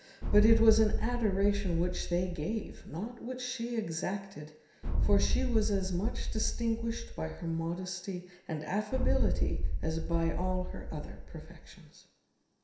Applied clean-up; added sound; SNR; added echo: none; Boom; -2 dB; reverberation time 0.7 s.